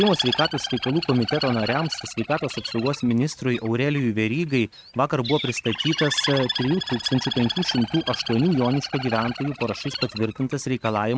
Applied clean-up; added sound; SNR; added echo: neural mask model RNNoise.